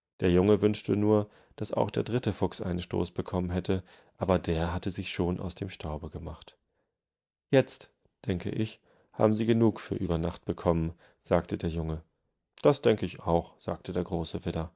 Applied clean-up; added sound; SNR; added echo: neural mask model DeepFilterNet 3.